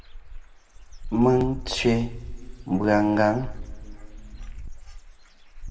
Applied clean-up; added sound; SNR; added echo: none; Bird / Dog; 10 dB; reverberation time 2.1 s.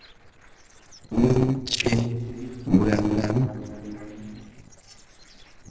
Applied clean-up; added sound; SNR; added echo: neural separator model SepFormer DNS4.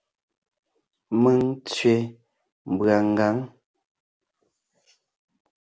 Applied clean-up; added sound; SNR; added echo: none; none; none; none.